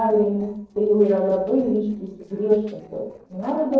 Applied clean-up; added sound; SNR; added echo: neural separator model SepFormer DNS4.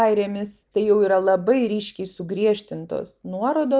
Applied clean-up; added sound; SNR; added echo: none; none; none; none.